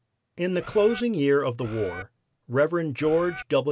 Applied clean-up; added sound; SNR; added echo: none; Bird; 15 dB; none.